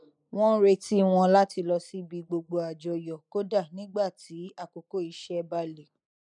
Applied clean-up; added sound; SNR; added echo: neural mask model Resemble Enhance denoiser.